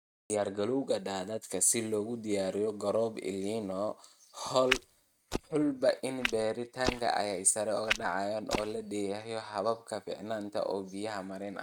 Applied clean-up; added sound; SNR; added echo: neural mask model RNNoise.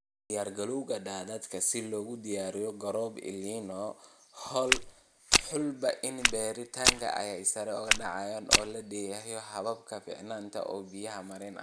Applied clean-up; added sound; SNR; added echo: none; Walk, footsteps; -5 dB; none.